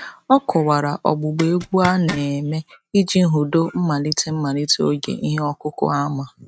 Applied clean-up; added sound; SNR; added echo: neural mask model RNNoise.